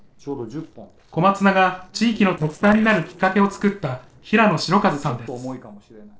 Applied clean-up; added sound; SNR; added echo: neural separator model SepFormer DNS4.